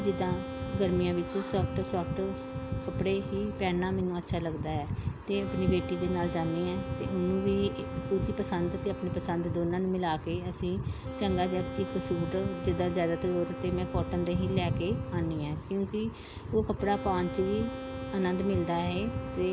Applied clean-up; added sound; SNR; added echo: none; Wind instrument, woodwind instrument; 10 dB; none.